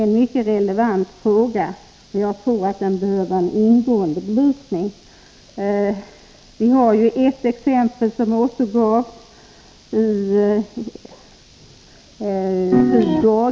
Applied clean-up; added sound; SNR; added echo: none; Piano; -3 dB; none.